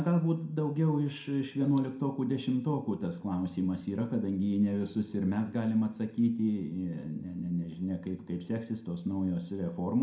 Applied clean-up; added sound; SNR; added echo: none; none; none; reverberation time 0.4 s.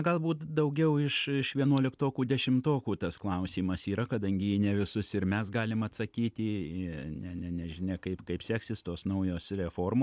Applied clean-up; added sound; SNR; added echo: none; none; none; none.